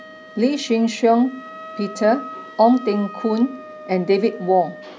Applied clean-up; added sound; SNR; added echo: none; Wind instrument, woodwind instrument; 17 dB; none.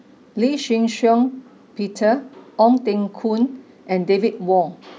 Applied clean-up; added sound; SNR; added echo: none; none; none; none.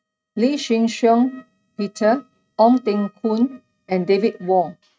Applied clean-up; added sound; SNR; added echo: neural mask model RNNoise.